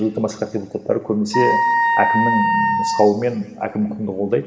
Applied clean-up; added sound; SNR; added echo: none; Wind instrument, woodwind instrument; -3 dB; reverberation time 1.5 s.